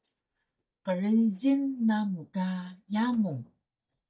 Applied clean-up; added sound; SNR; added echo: neural mask model DeepFilterNet 3.